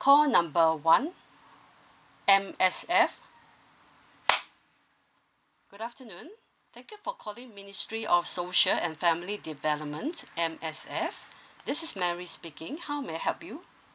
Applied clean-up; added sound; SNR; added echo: none; none; none; none.